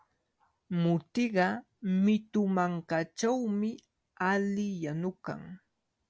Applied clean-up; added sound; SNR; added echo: none; none; none; none.